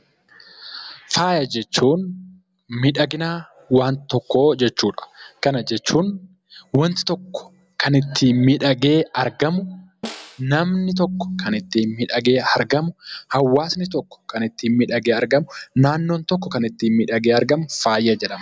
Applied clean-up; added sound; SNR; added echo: none; Snare drum; 18 dB; none.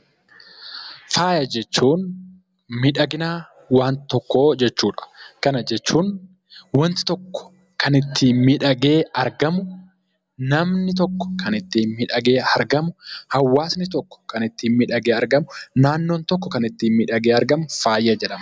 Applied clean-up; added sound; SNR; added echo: none; none; none; none.